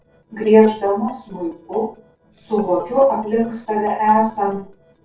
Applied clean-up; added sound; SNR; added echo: neural separator model SepFormer DNS4.